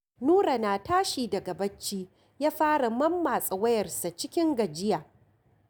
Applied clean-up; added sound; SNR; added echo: none; none; none; none.